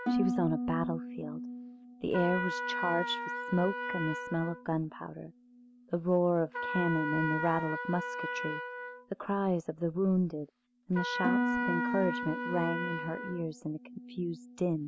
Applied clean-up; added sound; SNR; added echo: none; Trumpet + Harp; 3 dB; none.